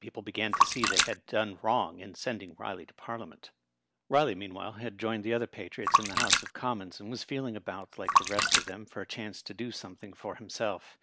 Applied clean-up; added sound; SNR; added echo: none; Splash, splatter; -4 dB; none.